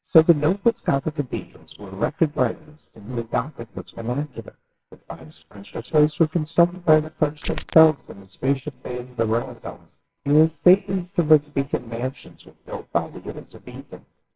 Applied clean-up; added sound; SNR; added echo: neural separator model SepFormer WHAMR!.